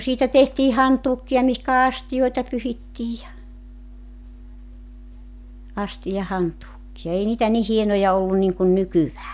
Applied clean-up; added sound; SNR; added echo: none; none; none; none.